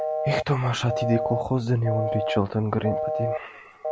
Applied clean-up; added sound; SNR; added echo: none; Telephone; 3 dB; none.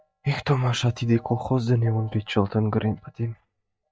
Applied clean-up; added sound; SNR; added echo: neural mask model DeepFilterNet 3.